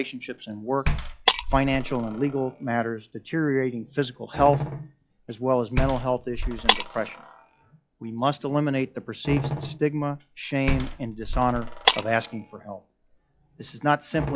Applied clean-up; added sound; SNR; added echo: classical method log-MMSE.